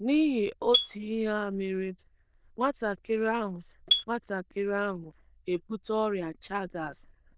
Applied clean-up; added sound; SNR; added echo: neural diffusion model UNIVERSE++.